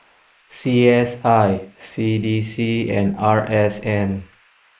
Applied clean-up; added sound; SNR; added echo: neural mask model Resemble Enhance denoiser.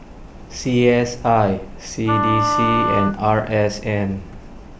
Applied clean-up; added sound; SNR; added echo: none; Wind instrument, woodwind instrument; 2 dB; none.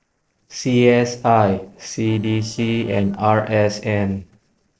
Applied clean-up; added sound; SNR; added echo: neural separator model SepFormer DNS4.